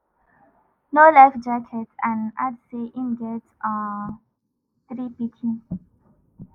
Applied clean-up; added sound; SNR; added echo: neural mask model Resemble Enhance denoiser.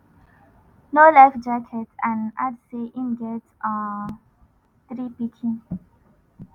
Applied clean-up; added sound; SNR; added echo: none; none; none; none.